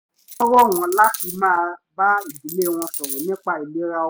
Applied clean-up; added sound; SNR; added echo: none; Coin (dropping); 12 dB; none.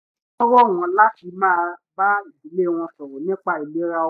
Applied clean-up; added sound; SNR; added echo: neural mask model DeepFilterNet 3.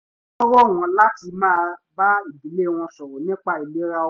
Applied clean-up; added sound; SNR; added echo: none; none; none; none.